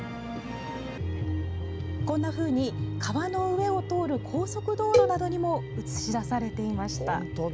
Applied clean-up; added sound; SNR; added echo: none; Cowbell; 0 dB; none.